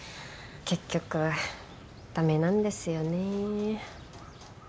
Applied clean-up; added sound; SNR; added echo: none; none; none; none.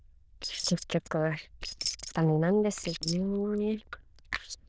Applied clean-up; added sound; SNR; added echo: neural diffusion model UNIVERSE++.